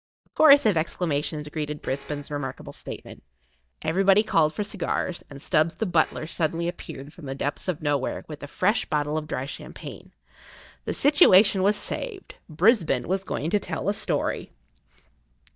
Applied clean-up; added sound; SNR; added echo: neural mask model DeepFilterNet 3.